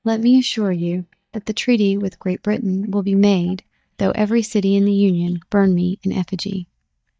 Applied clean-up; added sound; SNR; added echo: neural mask model DeepFilterNet 3.